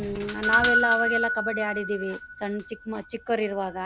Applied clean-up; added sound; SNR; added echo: none; Doorbell; -1 dB; none.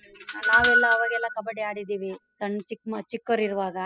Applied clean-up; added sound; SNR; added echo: classical method spectral subtraction.